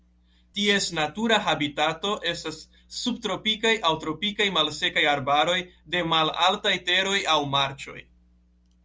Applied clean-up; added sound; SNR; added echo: none; none; none; none.